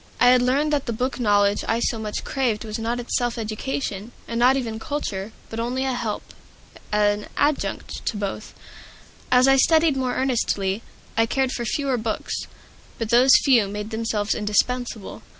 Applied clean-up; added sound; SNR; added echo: none; none; none; none.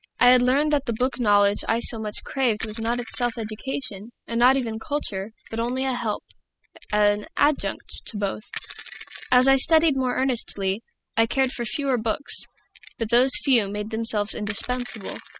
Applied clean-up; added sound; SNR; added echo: classical method spectral subtraction.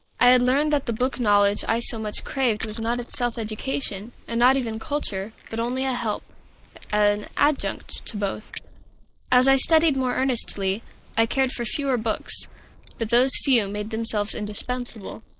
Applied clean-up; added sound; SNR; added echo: neural mask model Resemble Enhance denoiser.